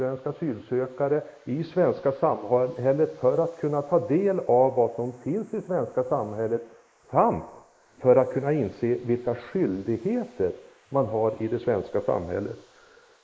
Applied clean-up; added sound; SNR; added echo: neural mask model Resemble Enhance denoiser.